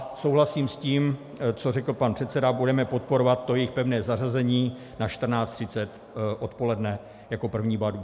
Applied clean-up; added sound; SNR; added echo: none; none; none; none.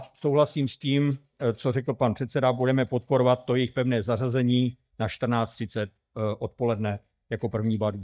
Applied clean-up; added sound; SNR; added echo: neural mask model DeepFilterNet 3.